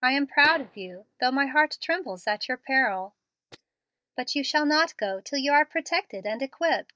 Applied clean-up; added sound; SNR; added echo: neural mask model DeepFilterNet 3.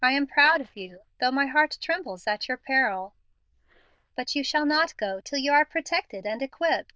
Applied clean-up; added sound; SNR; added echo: neural diffusion model UNIVERSE++.